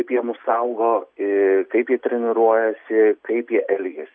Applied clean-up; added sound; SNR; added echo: none; none; none; none.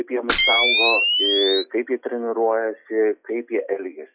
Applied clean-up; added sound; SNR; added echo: classical method log-MMSE.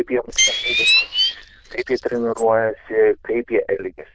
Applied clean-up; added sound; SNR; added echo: neural diffusion model UNIVERSE++.